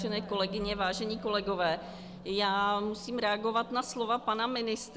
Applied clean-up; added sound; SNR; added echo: none; Musical instrument; 15 dB; none.